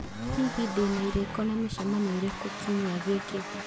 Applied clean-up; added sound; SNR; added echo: none; Accelerating, revving, vroom; 7 dB; none.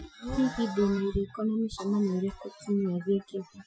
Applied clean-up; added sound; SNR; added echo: classical method Wiener filter.